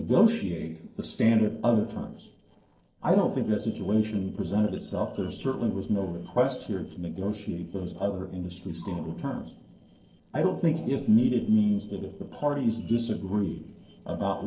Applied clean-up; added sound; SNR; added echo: neural separator model SepFormer DNS4.